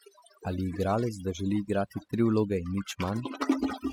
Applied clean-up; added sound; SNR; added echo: classical method spectral subtraction.